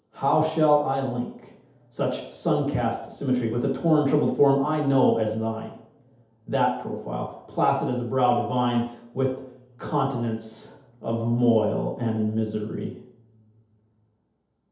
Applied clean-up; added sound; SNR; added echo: none; none; none; reverberation time 0.8 s.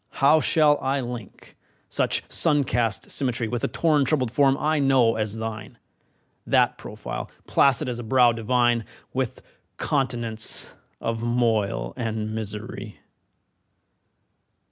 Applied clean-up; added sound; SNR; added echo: none; none; none; none.